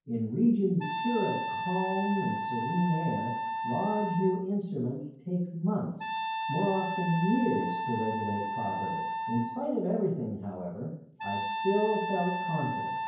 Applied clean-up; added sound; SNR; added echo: none; Wind instrument, woodwind instrument; 4 dB; reverberation time 0.9 s.